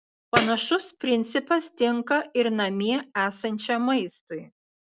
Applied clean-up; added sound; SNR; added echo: none; Tambourine; 7 dB; none.